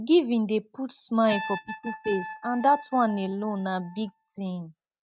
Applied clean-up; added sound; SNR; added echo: neural mask model RNNoise.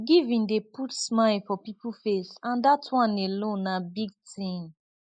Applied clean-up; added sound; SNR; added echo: neural mask model Resemble Enhance denoiser.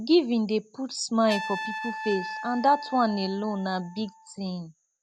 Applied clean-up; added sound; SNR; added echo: none; Trumpet; 12 dB; none.